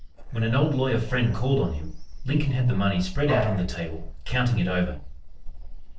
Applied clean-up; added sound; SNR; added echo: neural separator model SepFormer DNS4.